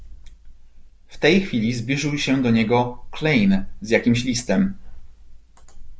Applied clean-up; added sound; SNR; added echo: none; none; none; none.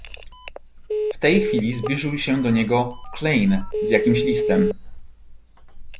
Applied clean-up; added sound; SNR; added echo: none; Telephone; 5 dB; none.